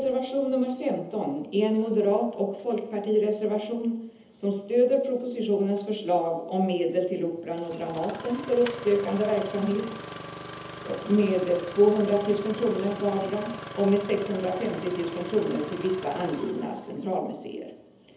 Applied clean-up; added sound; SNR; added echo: none; Engine starting; 16 dB; reverberation time 0.7 s.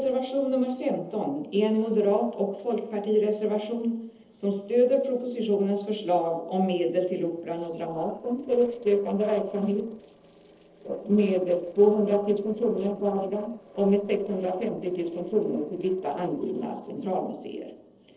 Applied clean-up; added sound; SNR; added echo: neural separator model SepFormer DNS4.